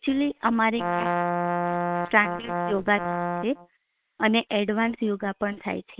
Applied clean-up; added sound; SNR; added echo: neural separator model SepFormer WHAM!.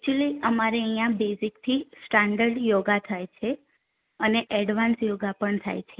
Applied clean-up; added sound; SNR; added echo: none; none; none; none.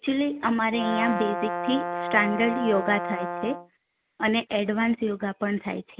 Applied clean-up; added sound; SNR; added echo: none; Brass instrument; 4 dB; none.